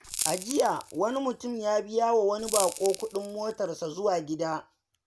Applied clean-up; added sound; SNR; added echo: none; Crackle; 8 dB; none.